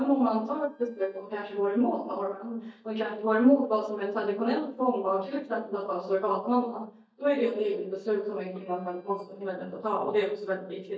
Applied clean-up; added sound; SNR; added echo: neural mask model DeepFilterNet 3.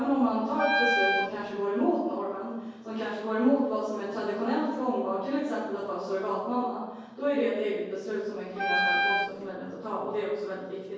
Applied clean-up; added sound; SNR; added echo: none; Wind instrument, woodwind instrument; -2 dB; reverberation time 1.3 s.